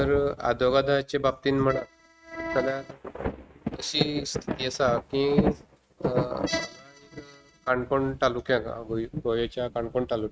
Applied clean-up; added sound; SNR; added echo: neural mask model RNNoise.